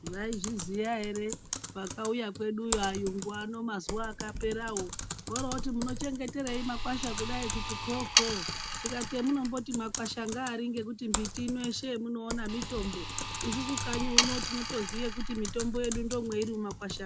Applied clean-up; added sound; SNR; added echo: none; Typing + Sawing; 1 dB; none.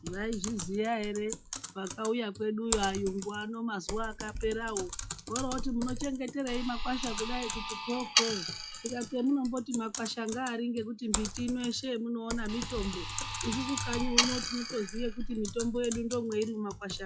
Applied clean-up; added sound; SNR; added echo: classical method log-MMSE.